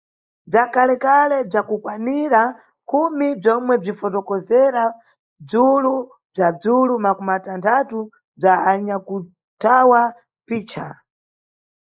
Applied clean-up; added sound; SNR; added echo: neural mask model Resemble Enhance denoiser.